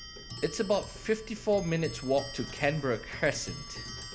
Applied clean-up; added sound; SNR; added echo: none; Clock; 11 dB; none.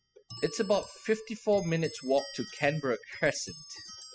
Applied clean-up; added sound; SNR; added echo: classical method spectral subtraction.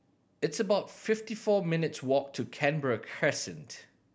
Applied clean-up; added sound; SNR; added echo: none; none; none; none.